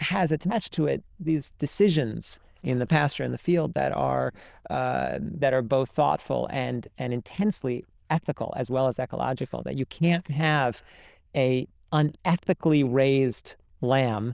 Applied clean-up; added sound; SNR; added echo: neural diffusion model UNIVERSE++.